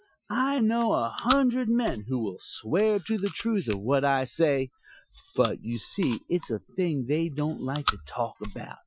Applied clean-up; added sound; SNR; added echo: classical method Wiener filter.